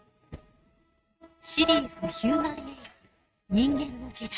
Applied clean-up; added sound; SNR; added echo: neural mask model RNNoise.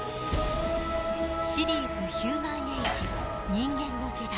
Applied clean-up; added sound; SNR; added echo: none; Sliding door / Slam; 12 dB; none.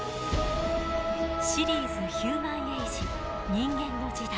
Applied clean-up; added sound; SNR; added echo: none; none; none; none.